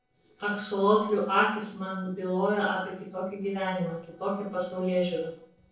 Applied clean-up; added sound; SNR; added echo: neural separator model SepFormer DNS4.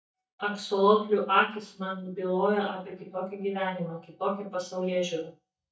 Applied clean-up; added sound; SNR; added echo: neural mask model DeepFilterNet 3.